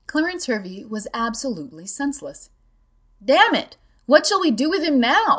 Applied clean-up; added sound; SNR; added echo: none; none; none; none.